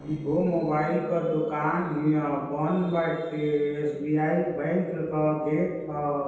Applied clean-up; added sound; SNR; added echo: neural separator model SepFormer DNS4.